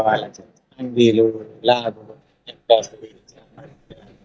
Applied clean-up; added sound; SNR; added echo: neural mask model DeepFilterNet 3.